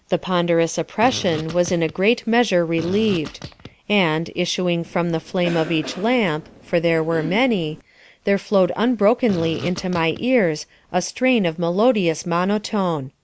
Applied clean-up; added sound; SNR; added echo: none; Cough + Fart; 14 dB; none.